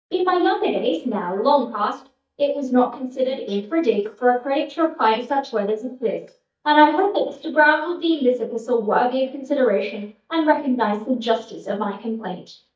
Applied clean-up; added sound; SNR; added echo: neural mask model DeepFilterNet 3.